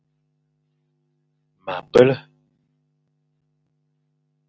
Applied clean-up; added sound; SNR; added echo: none; none; none; none.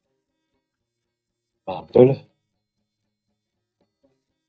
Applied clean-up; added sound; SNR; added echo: neural mask model DeepFilterNet 3.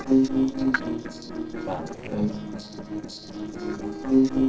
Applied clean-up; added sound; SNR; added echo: neural separator model SepFormer DNS4.